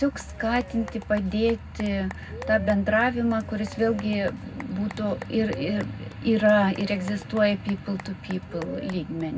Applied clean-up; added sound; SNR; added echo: none; Applause / Cheering / Clapping; 16 dB; reverberation time 0.3 s.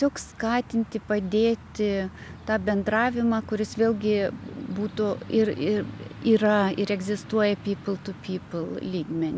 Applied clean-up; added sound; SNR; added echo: none; none; none; none.